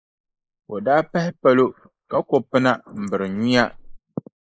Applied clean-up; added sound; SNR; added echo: neural mask model Resemble Enhance denoiser.